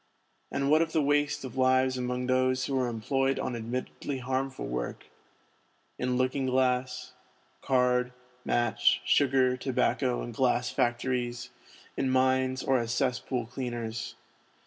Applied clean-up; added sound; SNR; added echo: none; none; none; none.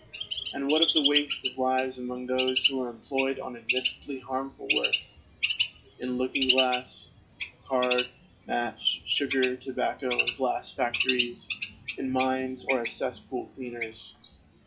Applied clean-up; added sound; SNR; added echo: classical method log-MMSE.